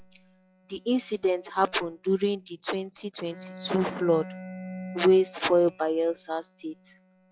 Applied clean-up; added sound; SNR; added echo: classical method log-MMSE.